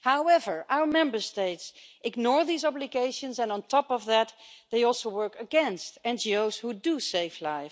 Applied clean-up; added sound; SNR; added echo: none; none; none; none.